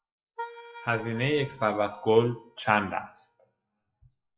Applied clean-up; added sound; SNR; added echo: classical method WPE with log-MMSE.